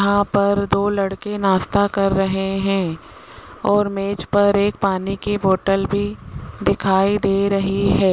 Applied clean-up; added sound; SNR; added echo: none; none; none; none.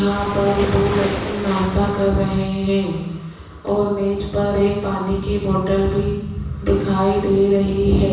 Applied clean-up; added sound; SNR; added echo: none; Waves, surf; 9 dB; reverberation time 1.1 s.